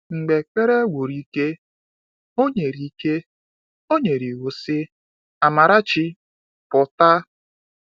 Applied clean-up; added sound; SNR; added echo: none; none; none; none.